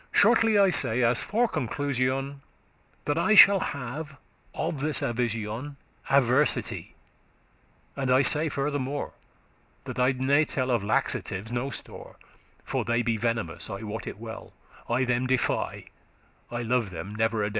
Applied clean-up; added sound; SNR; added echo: none; none; none; none.